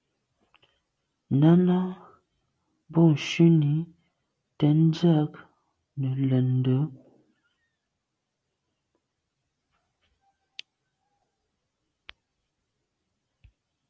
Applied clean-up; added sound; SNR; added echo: none; none; none; none.